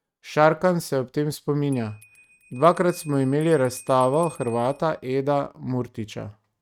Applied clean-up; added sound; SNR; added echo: neural mask model RNNoise.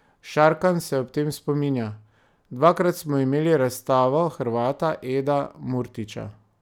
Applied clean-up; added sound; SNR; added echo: none; none; none; none.